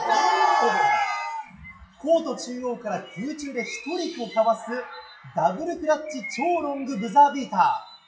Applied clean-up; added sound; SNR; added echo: classical method WPE with log-MMSE.